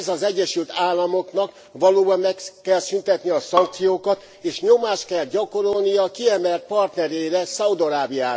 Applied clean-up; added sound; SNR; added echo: none; Bowed string instrument; 11 dB; none.